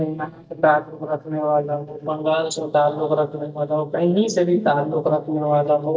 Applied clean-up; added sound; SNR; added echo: neural mask model DeepFilterNet 3.